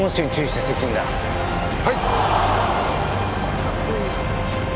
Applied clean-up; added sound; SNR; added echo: none; Cheering; 4 dB; none.